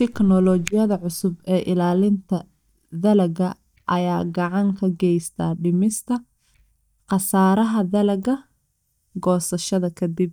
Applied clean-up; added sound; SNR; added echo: neural mask model DeepFilterNet 3.